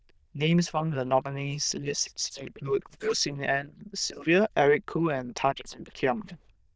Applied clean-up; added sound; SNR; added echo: neural diffusion model UNIVERSE++.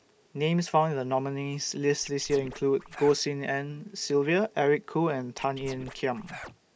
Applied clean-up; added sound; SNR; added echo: neural mask model Resemble Enhance denoiser.